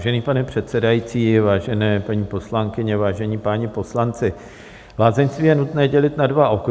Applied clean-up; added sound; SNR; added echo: none; none; none; none.